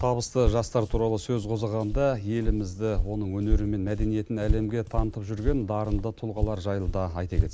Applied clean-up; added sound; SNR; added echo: none; Walk, footsteps; 2 dB; none.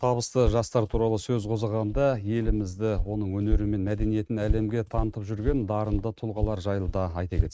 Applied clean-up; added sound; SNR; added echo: neural mask model RNNoise.